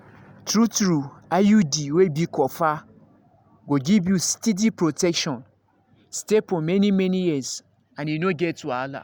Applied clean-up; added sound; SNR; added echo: none; none; none; none.